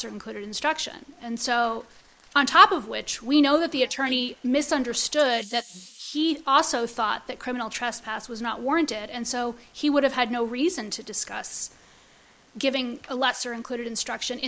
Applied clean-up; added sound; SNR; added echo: neural mask model Resemble Enhance denoiser.